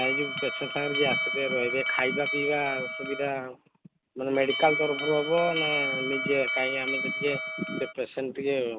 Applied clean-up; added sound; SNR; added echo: none; Alarm; 3 dB; none.